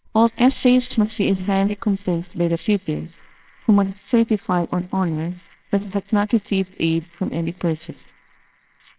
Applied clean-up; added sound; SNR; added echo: neural separator model SepFormer WHAMR!.